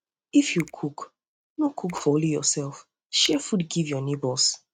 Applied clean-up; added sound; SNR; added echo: neural mask model RNNoise.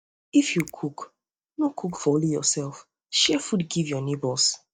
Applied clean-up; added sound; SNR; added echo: neural mask model DeepFilterNet 3.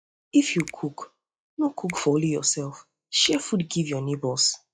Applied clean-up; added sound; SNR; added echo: classical method log-MMSE.